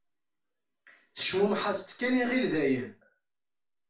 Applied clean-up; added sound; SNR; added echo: none; none; none; reverberation time 0.3 s.